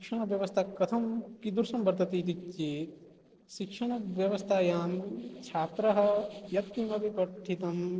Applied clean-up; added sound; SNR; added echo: neural separator model SepFormer DNS4.